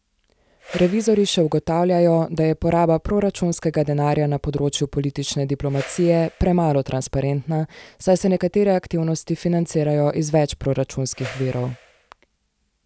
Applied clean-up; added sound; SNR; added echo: none; Whoosh, swoosh, swish; 19 dB; none.